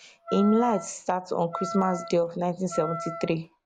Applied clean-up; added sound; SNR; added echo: none; Wind instrument, woodwind instrument; 11 dB; none.